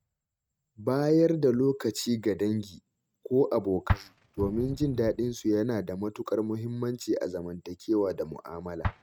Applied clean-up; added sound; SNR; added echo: neural mask model RNNoise.